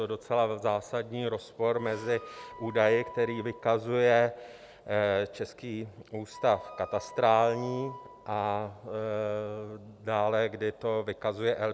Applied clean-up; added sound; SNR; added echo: none; Wind instrument, woodwind instrument; 17 dB; none.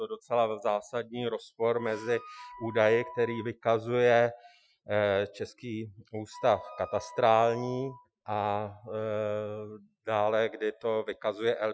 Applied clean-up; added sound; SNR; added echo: classical method Wiener filter.